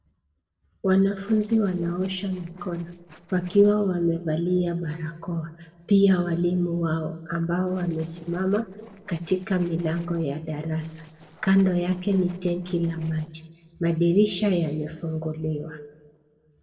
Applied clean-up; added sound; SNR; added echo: neural separator model SepFormer DNS4.